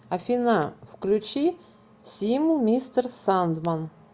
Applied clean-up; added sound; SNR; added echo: none; none; none; none.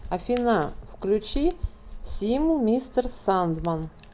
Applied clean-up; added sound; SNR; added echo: none; Hands; 10 dB; none.